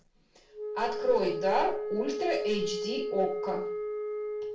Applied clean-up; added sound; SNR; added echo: none; Wind instrument, woodwind instrument; 3 dB; reverberation time 0.4 s.